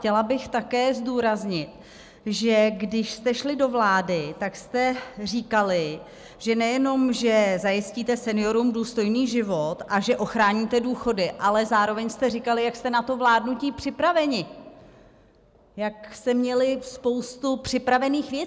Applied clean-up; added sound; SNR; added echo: none; none; none; none.